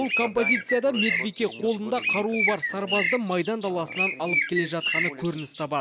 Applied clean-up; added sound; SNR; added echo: none; Bird; 2 dB; none.